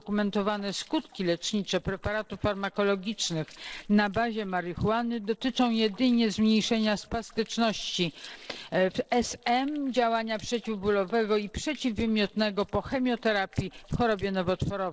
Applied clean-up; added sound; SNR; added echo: neural separator model SepFormer DNS4.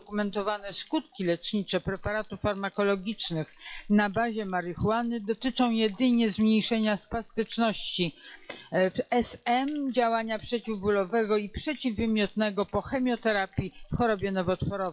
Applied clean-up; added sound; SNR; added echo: classical method log-MMSE.